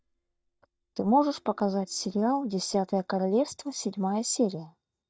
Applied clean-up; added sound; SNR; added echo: neural mask model DeepFilterNet 3.